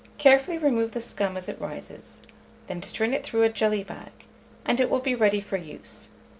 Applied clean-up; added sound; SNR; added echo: none; none; none; none.